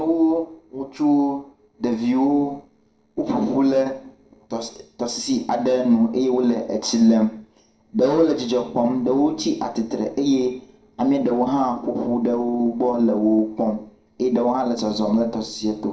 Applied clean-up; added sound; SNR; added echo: neural separator model SepFormer DNS4.